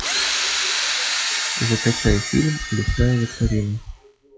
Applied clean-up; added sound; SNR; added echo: classical method log-MMSE.